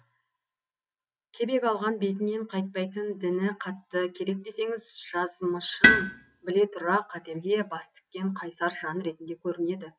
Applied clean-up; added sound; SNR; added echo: none; Tools; -2 dB; none.